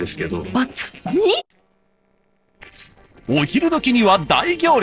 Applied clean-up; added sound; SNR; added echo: neural separator model SepFormer DNS4.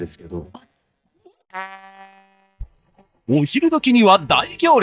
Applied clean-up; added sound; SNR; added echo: neural mask model DeepFilterNet 3.